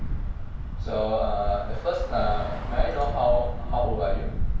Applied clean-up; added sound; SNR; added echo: none; Traffic noise, roadway noise / Bus; -1 dB; reverberation time 0.5 s.